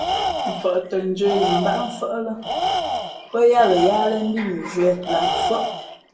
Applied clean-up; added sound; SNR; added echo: none; Tools; 4 dB; reverberation time 0.2 s.